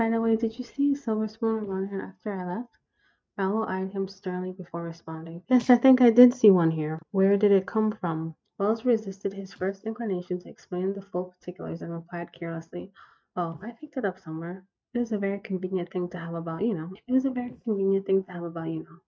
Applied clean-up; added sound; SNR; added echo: neural mask model DeepFilterNet 3.